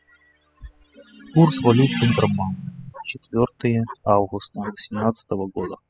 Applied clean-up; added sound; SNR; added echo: classical method spectral subtraction.